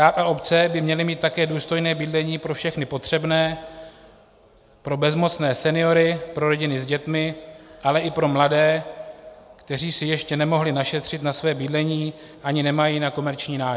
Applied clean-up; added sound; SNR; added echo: none; none; none; none.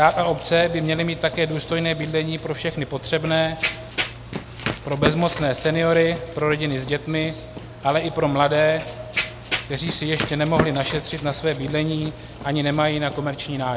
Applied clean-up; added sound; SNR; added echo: none; Run; 9 dB; none.